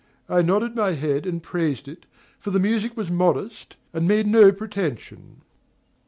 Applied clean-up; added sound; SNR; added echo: none; none; none; none.